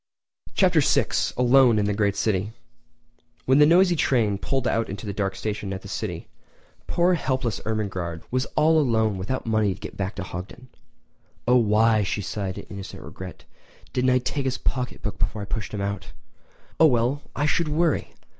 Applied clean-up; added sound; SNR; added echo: none; none; none; none.